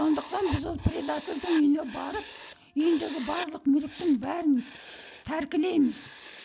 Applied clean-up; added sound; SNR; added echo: none; Writing; 14 dB; none.